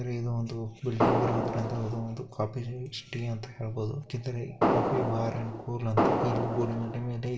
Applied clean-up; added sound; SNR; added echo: none; Fireworks; -3 dB; reverberation time 1.4 s.